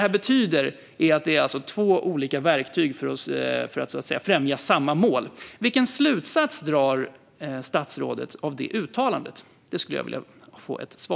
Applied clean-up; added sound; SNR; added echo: none; none; none; none.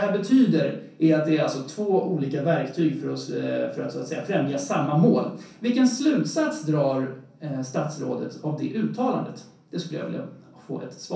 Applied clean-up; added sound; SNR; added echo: none; none; none; reverberation time 0.6 s.